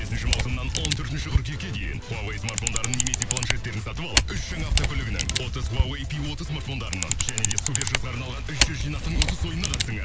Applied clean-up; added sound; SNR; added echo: none; Camera; -3 dB; none.